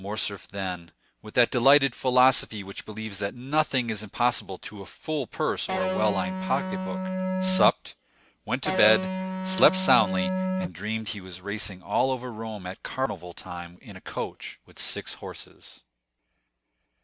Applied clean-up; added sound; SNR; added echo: none; Electric guitar; 0 dB; none.